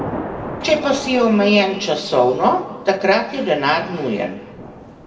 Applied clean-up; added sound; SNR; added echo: none; Thunder / Rain; 13 dB; reverberation time 1.3 s.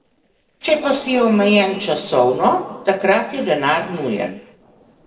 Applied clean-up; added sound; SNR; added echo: neural separator model SepFormer DNS4.